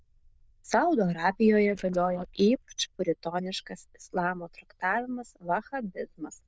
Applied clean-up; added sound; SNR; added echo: neural diffusion model UNIVERSE++.